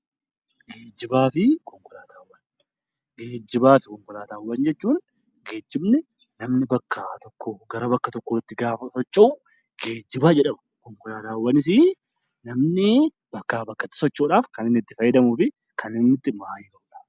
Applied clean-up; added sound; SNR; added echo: none; none; none; none.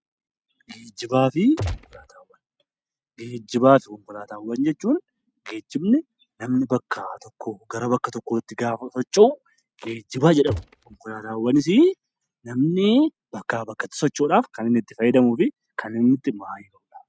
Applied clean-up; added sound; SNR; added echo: neural mask model RNNoise.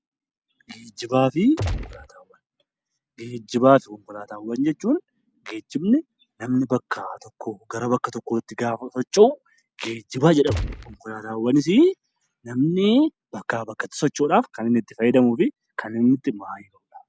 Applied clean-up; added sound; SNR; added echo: none; Gunshot, gunfire; 4 dB; none.